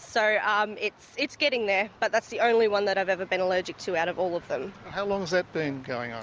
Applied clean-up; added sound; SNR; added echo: none; none; none; none.